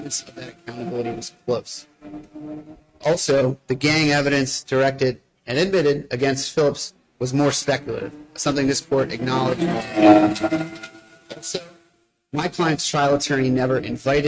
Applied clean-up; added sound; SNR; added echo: neural mask model RNNoise.